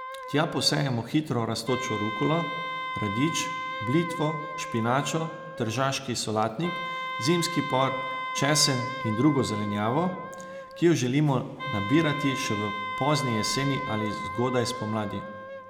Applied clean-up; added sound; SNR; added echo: none; Wind instrument, woodwind instrument; 7 dB; none.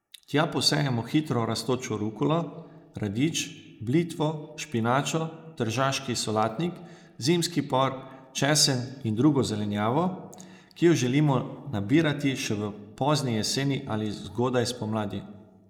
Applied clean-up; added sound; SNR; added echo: neural mask model Resemble Enhance denoiser.